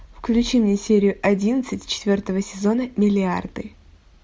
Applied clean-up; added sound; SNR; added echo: none; none; none; none.